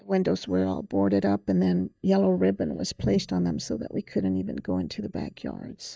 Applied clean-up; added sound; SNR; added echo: neural mask model DeepFilterNet 3.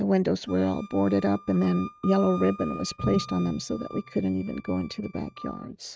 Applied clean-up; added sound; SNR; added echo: neural mask model RNNoise.